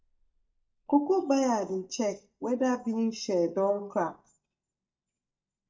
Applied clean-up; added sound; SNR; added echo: neural mask model DeepFilterNet 3.